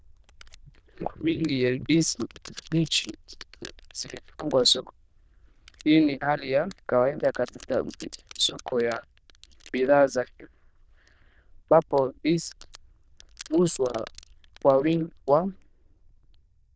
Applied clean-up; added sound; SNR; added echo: neural diffusion model UNIVERSE++.